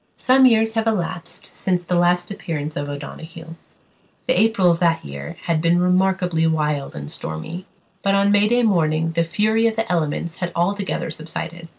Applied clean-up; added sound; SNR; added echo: neural mask model Resemble Enhance denoiser.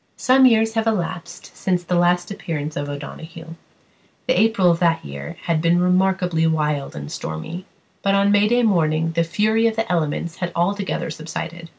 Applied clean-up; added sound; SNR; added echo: none; none; none; none.